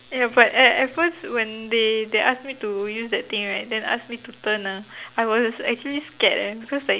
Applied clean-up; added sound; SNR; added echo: none; none; none; none.